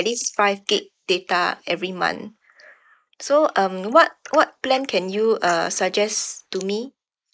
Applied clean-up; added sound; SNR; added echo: neural mask model Resemble Enhance denoiser.